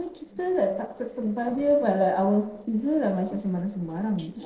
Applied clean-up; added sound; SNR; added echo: neural separator model SepFormer DNS4.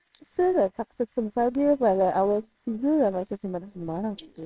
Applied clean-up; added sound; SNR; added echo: neural separator model SepFormer WHAMR!.